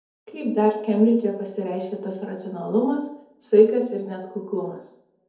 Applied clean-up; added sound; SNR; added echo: none; none; none; reverberation time 2.1 s.